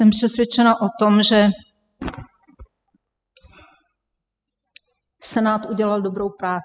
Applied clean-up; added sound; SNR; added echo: classical method spectral subtraction.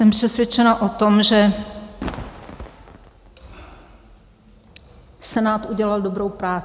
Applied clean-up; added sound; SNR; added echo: none; Fireworks; 13 dB; none.